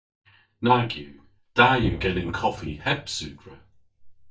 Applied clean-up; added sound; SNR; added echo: neural mask model DeepFilterNet 3.